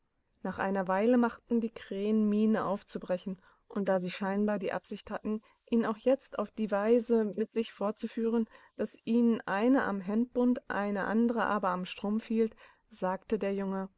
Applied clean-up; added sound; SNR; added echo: neural mask model Resemble Enhance denoiser.